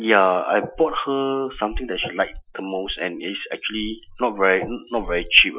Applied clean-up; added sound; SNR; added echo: classical method Wiener filter.